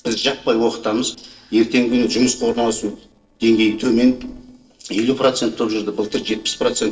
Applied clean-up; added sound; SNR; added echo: neural separator model SepFormer DNS4.